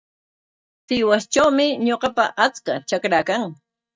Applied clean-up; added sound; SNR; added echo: neural mask model DeepFilterNet 3.